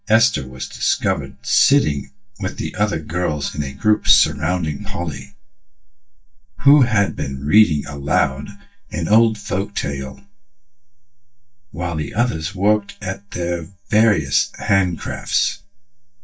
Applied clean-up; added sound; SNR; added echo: neural mask model DeepFilterNet 3.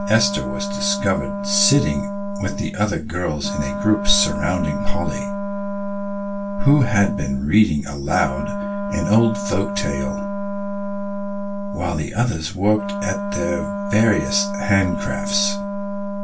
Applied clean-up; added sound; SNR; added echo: none; Wind instrument, woodwind instrument; 5 dB; reverberation time 0.2 s.